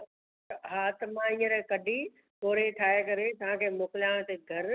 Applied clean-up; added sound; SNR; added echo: none; none; none; none.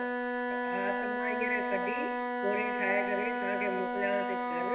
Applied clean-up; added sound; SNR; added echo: none; Wind instrument, woodwind instrument; -3 dB; reverberation time 1.0 s.